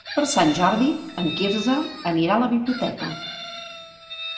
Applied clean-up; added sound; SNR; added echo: none; Chicken, rooster; 12 dB; reverberation time 1.4 s.